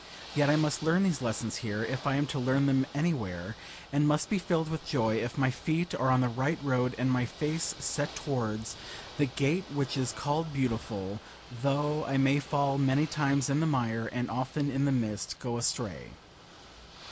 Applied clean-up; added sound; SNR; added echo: none; Ocean / Boat, Water vehicle; 18 dB; none.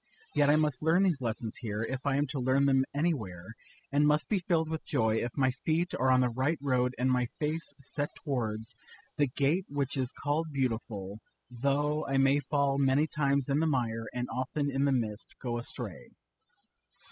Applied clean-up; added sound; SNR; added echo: classical method spectral subtraction.